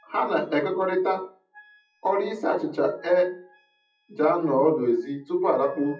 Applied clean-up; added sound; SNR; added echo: classical method WPE with log-MMSE.